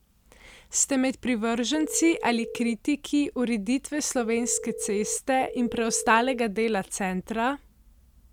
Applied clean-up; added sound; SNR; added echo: none; Telephone; 10 dB; none.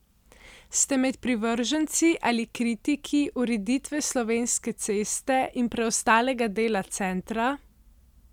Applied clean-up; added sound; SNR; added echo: none; none; none; none.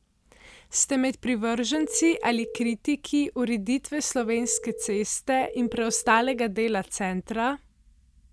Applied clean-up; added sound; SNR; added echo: neural mask model DeepFilterNet 3.